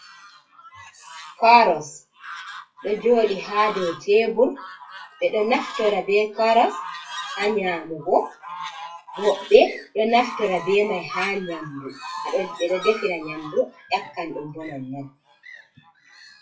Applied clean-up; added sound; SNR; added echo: classical method WPE with log-MMSE.